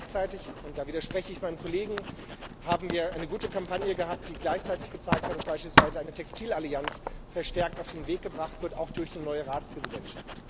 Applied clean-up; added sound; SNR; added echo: none; Writing; 0 dB; none.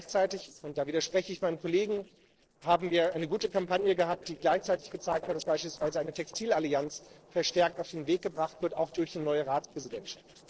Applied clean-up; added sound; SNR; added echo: neural separator model SepFormer DNS4.